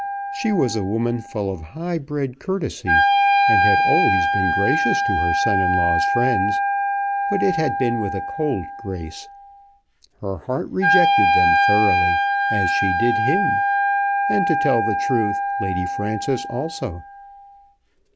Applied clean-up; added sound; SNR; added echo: none; Wind instrument, woodwind instrument; -4 dB; none.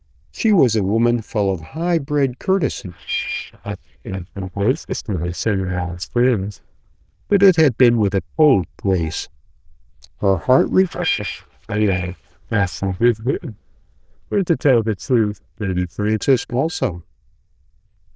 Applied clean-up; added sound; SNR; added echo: neural diffusion model UNIVERSE++.